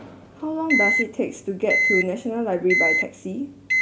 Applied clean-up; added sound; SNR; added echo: none; Microwave oven; -1 dB; none.